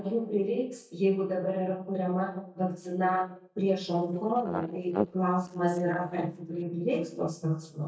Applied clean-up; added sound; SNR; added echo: neural mask model DeepFilterNet 3.